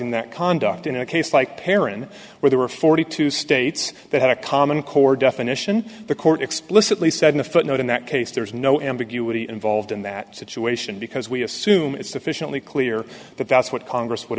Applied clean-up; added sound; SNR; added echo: none; none; none; none.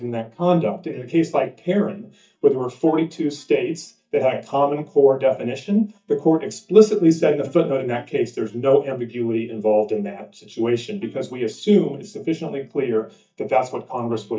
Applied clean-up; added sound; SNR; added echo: neural mask model DeepFilterNet 3.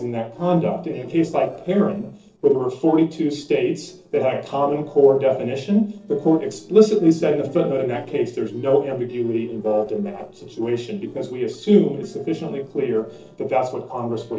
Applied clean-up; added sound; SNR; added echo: neural separator model SepFormer DNS4.